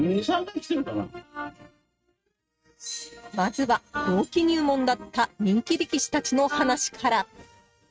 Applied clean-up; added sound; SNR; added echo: neural mask model RNNoise.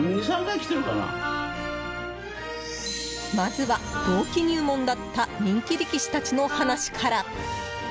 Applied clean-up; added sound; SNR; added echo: none; Wind instrument, woodwind instrument; 8 dB; none.